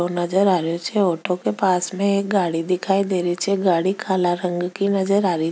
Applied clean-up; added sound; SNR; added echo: none; none; none; none.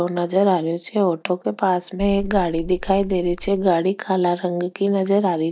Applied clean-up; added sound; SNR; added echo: neural mask model DeepFilterNet 3.